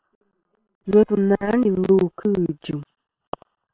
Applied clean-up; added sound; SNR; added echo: neural separator model SepFormer WHAM!.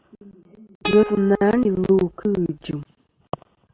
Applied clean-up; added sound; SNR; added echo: none; Plucked string instrument; 12 dB; none.